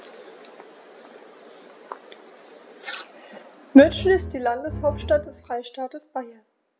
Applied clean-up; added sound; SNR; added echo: none; Bowed string instrument; 9 dB; none.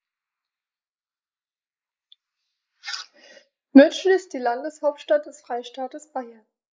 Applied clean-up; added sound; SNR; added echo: neural mask model Resemble Enhance denoiser.